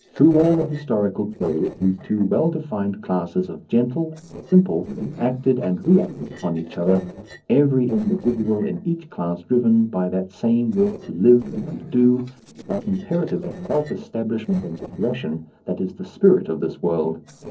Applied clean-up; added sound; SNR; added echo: neural separator model SepFormer DNS4.